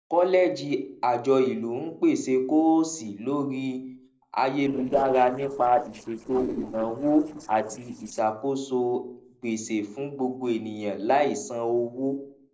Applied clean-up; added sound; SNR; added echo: neural separator model SepFormer DNS4.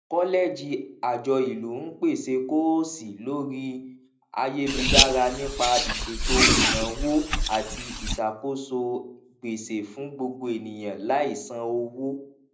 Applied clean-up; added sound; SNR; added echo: none; Car; -3 dB; reverberation time 0.4 s.